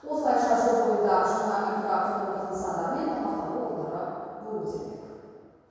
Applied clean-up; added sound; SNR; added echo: none; none; none; reverberation time 2.2 s.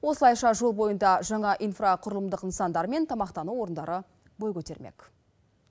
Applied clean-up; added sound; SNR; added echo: none; none; none; none.